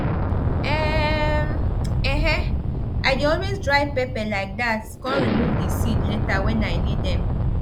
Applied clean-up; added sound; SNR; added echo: none; Explosion; -3 dB; none.